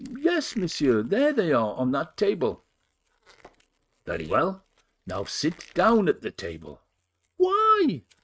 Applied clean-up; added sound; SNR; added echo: neural mask model RNNoise.